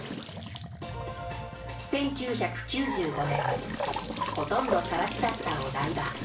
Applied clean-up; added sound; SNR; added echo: none; Trickle, dribble / Bathtub (filling or washing) / Sink (filling or washing) / Gurgling; 3 dB; reverberation time 0.3 s.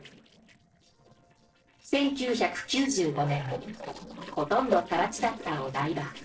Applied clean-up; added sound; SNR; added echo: neural separator model SepFormer DNS4.